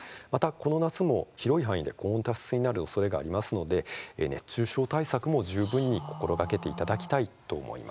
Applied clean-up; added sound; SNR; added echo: none; none; none; none.